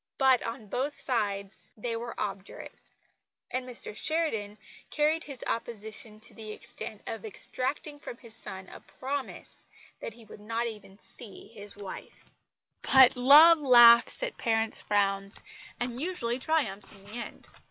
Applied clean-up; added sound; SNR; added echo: none; none; none; none.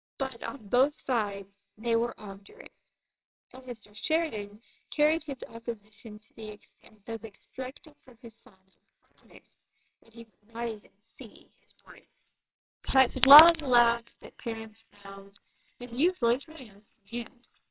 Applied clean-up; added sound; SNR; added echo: neural separator model SepFormer WHAMR!.